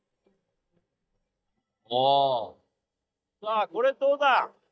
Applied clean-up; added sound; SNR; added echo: neural mask model DeepFilterNet 3.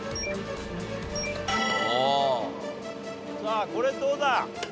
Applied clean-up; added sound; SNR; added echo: none; Mechanical fan + Musical instrument; 6 dB; none.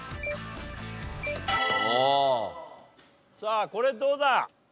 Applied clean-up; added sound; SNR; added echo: none; none; none; none.